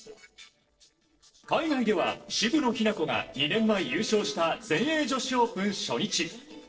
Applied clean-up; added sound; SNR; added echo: neural separator model SepFormer DNS4.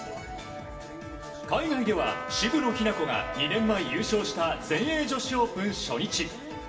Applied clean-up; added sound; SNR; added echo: none; Trumpet; 13 dB; reverberation time 0.6 s.